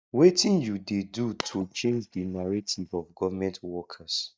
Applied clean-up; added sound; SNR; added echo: neural mask model DeepFilterNet 3.